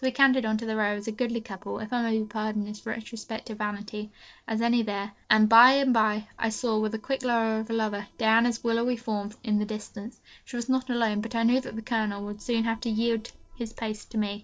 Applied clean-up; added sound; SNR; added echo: neural separator model SepFormer DNS4.